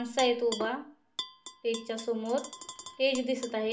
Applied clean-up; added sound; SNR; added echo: none; Tap / Glass; 12 dB; reverberation time 0.4 s.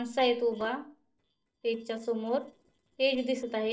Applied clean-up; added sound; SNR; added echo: neural separator model SepFormer DNS4.